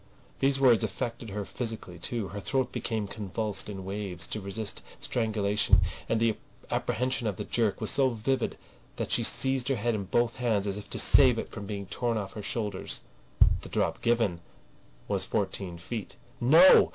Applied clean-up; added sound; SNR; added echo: none; Bass drum; 1 dB; none.